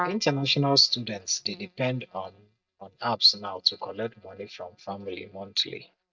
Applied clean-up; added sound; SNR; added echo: neural mask model DeepFilterNet 3.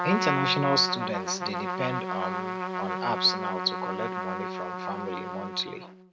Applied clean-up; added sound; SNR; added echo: none; Trumpet; 1 dB; none.